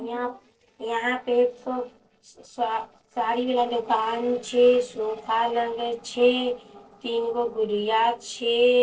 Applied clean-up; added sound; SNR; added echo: neural separator model SepFormer DNS4.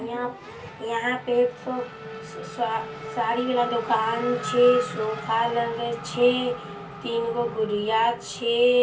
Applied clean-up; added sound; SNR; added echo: none; Race car, auto racing / Accelerating, revving, vroom; 11 dB; reverberation time 0.2 s.